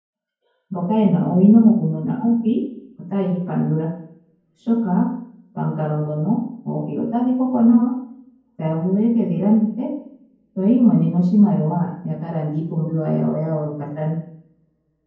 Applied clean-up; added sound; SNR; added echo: none; none; none; reverberation time 0.9 s.